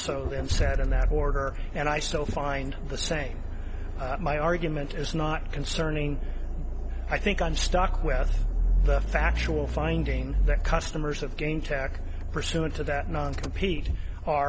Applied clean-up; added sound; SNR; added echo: none; Accelerating, revving, vroom; -3 dB; none.